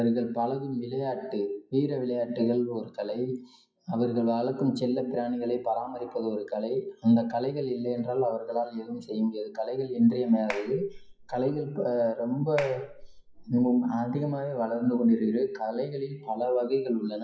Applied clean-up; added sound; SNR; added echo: classical method WPE with log-MMSE.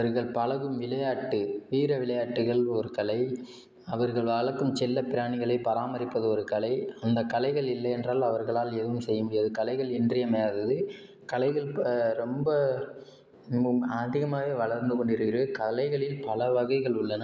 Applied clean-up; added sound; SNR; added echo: none; none; none; none.